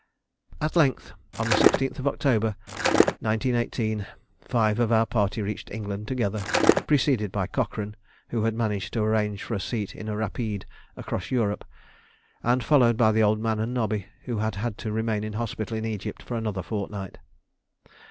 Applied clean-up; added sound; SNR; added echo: none; Skateboard; -4 dB; none.